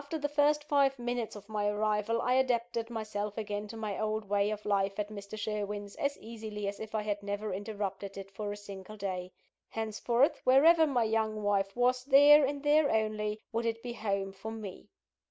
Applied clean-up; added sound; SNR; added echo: none; none; none; none.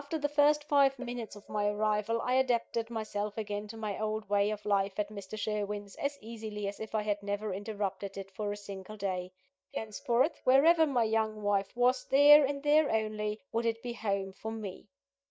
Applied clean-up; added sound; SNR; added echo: neural mask model DeepFilterNet 3.